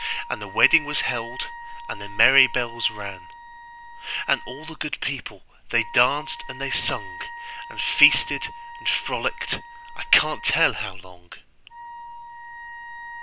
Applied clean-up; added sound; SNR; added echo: none; Wind instrument, woodwind instrument; 13 dB; none.